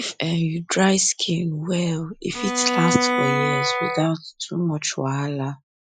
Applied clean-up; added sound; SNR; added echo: classical method Wiener filter.